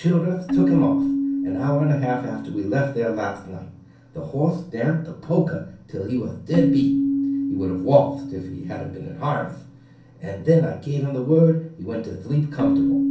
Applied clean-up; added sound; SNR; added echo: none; Keyboard (musical); 3 dB; reverberation time 0.6 s.